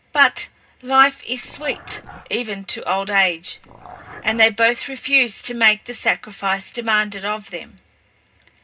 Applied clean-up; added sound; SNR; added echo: none; Dog; 18 dB; reverberation time 0.2 s.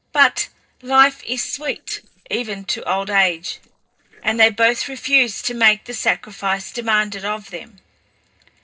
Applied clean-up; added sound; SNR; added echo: neural separator model SepFormer DNS4.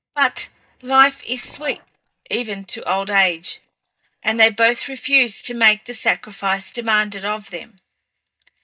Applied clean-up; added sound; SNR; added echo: neural mask model DeepFilterNet 3.